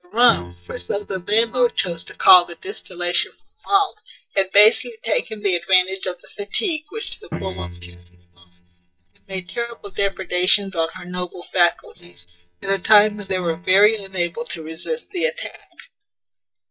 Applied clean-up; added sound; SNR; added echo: neural mask model DeepFilterNet 3.